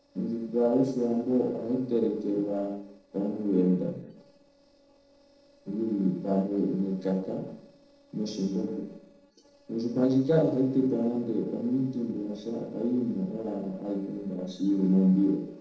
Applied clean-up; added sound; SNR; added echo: neural separator model SepFormer DNS4.